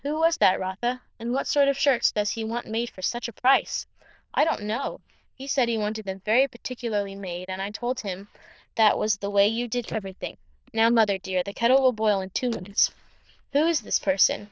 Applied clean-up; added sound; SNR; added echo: neural diffusion model UNIVERSE++.